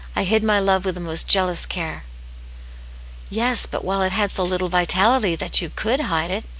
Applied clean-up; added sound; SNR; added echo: none; none; none; none.